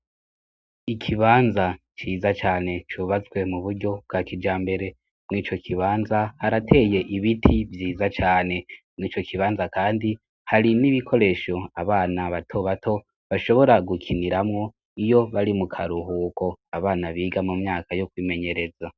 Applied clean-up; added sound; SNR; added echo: none; none; none; none.